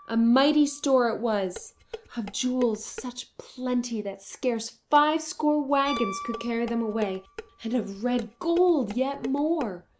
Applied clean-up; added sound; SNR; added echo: none; Piano + Dishes, pots, and pans; 16 dB; none.